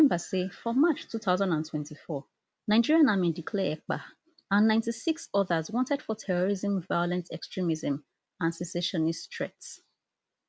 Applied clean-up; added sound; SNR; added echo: none; none; none; none.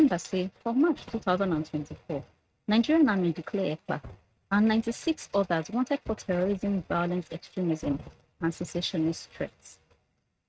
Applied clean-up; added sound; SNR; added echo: neural mask model RNNoise.